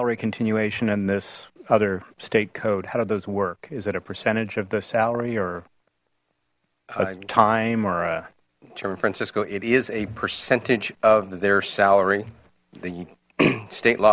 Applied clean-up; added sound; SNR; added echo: none; none; none; none.